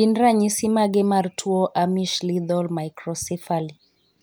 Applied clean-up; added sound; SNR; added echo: none; none; none; none.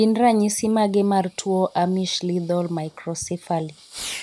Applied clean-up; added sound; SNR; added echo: none; Fireworks; 19 dB; none.